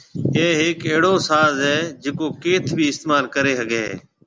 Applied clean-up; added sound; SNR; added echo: none; none; none; none.